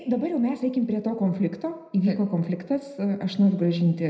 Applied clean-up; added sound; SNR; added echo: none; none; none; reverberation time 0.8 s.